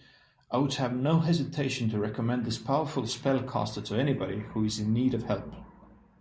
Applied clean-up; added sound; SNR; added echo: none; none; none; none.